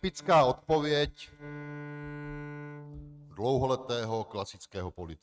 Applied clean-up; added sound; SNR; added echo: neural mask model RNNoise.